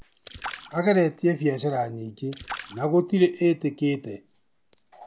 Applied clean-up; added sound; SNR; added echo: none; Splash, splatter; 18 dB; none.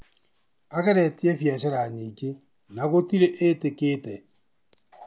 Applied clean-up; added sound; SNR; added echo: none; none; none; none.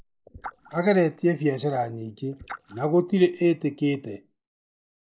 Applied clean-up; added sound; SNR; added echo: neural mask model Resemble Enhance denoiser.